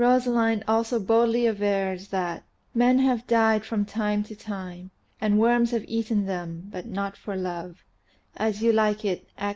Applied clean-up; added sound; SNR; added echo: none; none; none; none.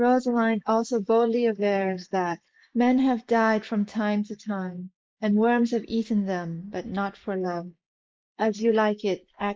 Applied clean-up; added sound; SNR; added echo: neural mask model Resemble Enhance denoiser.